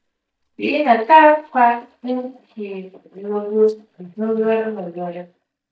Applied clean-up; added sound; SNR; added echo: neural mask model DeepFilterNet 3.